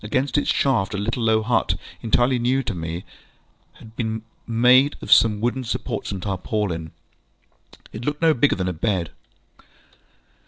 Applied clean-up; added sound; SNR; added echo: none; none; none; none.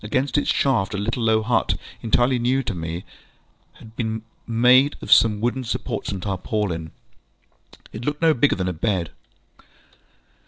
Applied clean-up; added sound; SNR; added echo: none; Raindrop / Drip; 18 dB; none.